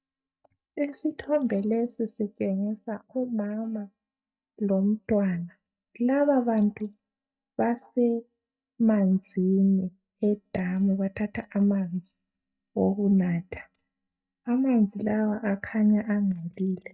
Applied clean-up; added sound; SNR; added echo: neural mask model DeepFilterNet 3.